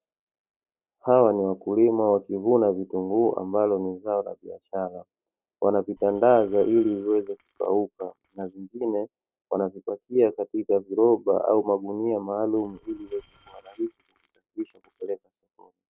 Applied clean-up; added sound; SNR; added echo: neural separator model SepFormer DNS4.